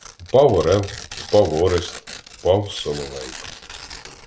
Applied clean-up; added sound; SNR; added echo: none; Tearing; 15 dB; none.